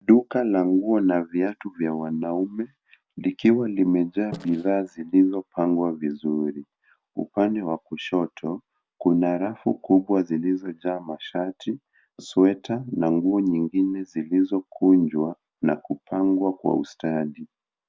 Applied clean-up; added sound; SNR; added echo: neural separator model SepFormer DNS4.